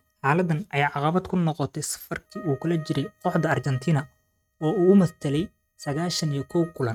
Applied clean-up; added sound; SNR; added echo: neural mask model RNNoise.